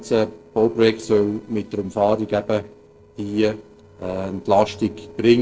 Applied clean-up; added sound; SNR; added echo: neural separator model SepFormer DNS4.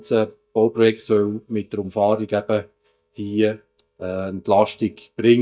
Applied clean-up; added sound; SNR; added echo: neural mask model DeepFilterNet 3.